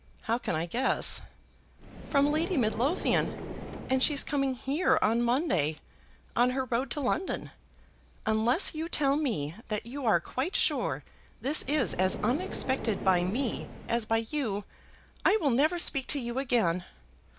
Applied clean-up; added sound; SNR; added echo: none; Car; 9 dB; none.